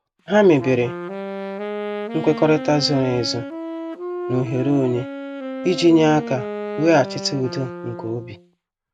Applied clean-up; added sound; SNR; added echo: none; Wind instrument, woodwind instrument; 9 dB; none.